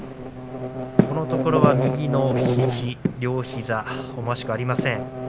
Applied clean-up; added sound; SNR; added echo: none; Buzz; 3 dB; none.